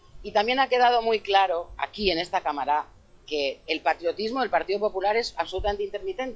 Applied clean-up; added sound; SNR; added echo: classical method log-MMSE.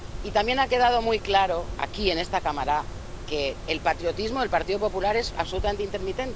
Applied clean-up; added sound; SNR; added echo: none; Mechanisms; 9 dB; none.